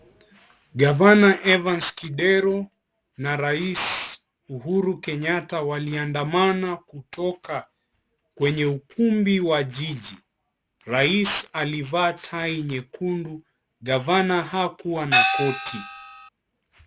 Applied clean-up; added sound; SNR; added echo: none; Gong; -1 dB; none.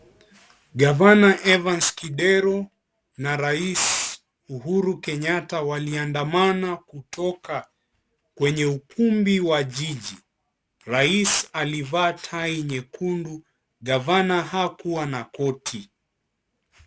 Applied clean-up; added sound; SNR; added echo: none; none; none; none.